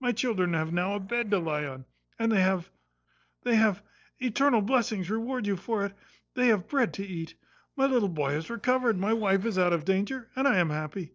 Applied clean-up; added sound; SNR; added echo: neural separator model SepFormer DNS4.